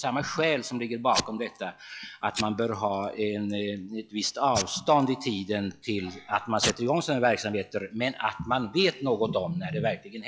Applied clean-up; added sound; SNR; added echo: classical method log-MMSE.